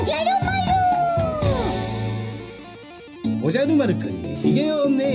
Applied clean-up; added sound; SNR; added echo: none; Guitar; 19 dB; reverberation time 0.5 s.